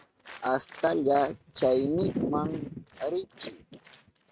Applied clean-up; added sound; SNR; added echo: neural mask model RNNoise.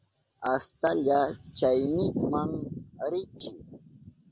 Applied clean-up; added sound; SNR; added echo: none; none; none; none.